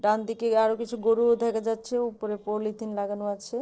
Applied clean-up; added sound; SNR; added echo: neural separator model SepFormer DNS4.